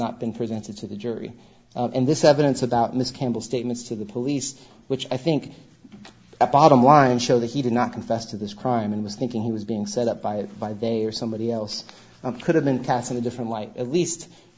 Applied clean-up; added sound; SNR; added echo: none; none; none; none.